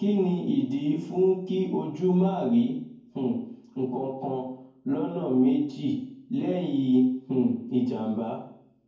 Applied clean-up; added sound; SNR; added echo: none; none; none; reverberation time 0.9 s.